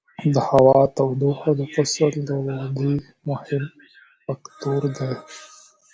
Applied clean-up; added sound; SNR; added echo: none; none; none; none.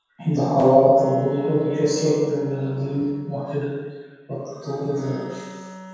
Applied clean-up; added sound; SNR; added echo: none; Wind instrument, woodwind instrument; 20 dB; reverberation time 1.2 s.